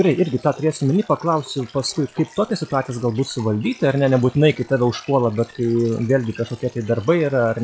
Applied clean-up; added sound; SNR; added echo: classical method log-MMSE.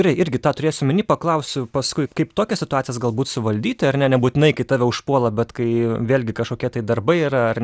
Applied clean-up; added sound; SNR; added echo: none; none; none; none.